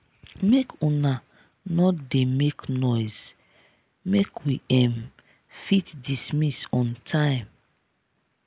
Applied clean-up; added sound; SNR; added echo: none; none; none; none.